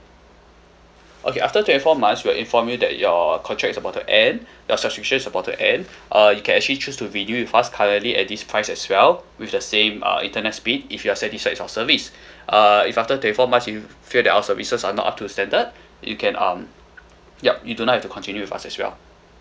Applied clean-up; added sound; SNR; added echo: none; none; none; none.